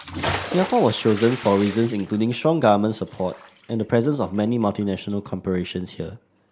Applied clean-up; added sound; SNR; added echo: none; Bathtub (filling or washing) / Splash, splatter; 13 dB; none.